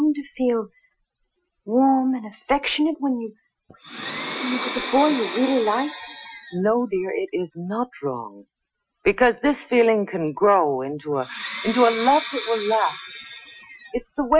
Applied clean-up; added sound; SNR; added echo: classical method Wiener filter.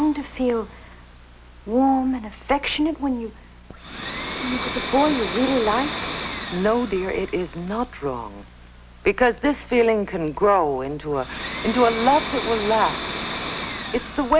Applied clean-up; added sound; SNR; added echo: none; Domestic sounds, home sounds; 10 dB; none.